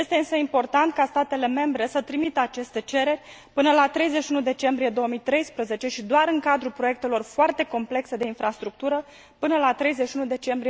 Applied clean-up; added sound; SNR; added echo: none; none; none; none.